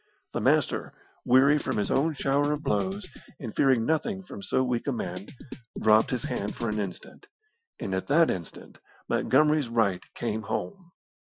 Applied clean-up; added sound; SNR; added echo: classical method Wiener filter.